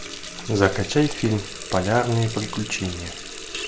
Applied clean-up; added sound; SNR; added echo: none; Water tap, faucet; 10 dB; none.